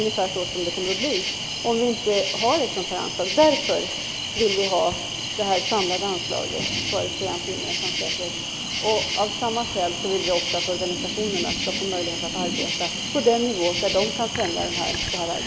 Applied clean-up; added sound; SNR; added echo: none; Cricket; 2 dB; none.